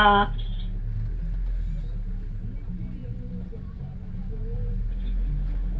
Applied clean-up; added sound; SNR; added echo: none; Vehicle; -3 dB; reverberation time 0.2 s.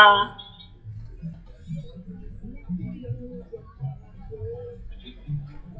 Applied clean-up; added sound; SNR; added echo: classical method WPE with log-MMSE.